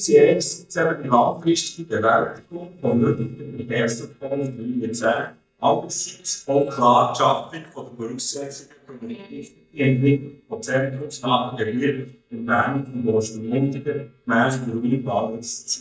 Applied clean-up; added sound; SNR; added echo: neural mask model DeepFilterNet 3.